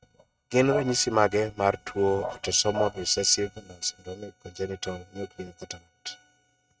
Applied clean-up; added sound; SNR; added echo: neural mask model RNNoise.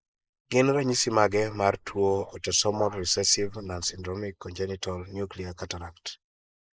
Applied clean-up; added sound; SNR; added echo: neural mask model Resemble Enhance denoiser.